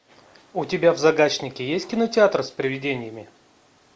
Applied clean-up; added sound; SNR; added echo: none; none; none; none.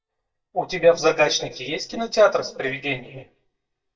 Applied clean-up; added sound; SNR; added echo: neural mask model DeepFilterNet 3.